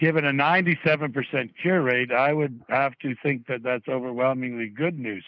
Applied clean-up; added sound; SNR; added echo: neural mask model Resemble Enhance denoiser.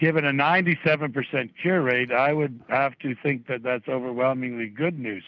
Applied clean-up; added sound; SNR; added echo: none; none; none; none.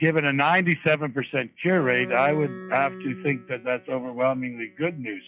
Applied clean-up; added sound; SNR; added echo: classical method log-MMSE.